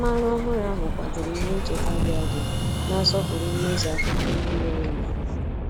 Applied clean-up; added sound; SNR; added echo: none; Explosion; -4 dB; none.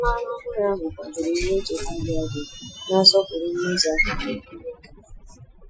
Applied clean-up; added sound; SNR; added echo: classical method Wiener filter.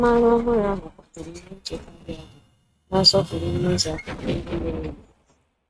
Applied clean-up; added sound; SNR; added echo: neural mask model RNNoise.